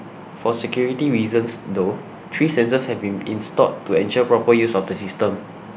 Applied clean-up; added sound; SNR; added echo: none; none; none; none.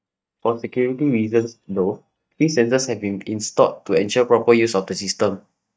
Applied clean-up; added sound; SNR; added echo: neural mask model DeepFilterNet 3.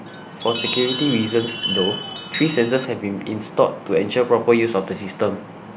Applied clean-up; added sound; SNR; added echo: none; Chime; 3 dB; none.